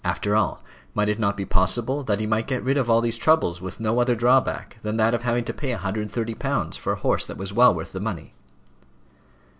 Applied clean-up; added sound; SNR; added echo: none; none; none; none.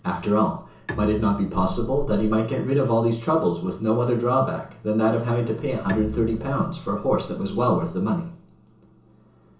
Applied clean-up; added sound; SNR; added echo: none; Bowed string instrument; 15 dB; reverberation time 0.7 s.